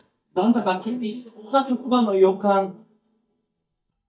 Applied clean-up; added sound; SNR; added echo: neural mask model DeepFilterNet 3.